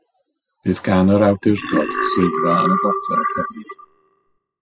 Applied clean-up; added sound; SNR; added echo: classical method spectral subtraction.